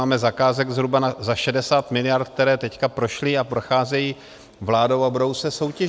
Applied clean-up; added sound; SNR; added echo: none; none; none; none.